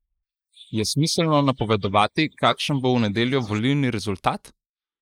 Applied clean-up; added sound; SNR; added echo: neural mask model Resemble Enhance denoiser.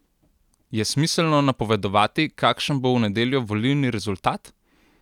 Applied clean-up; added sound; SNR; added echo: none; none; none; none.